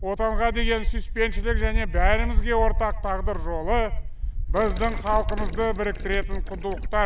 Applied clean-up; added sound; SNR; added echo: none; Gurgling; 19 dB; none.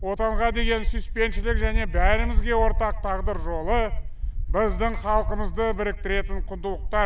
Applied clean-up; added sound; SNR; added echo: none; none; none; none.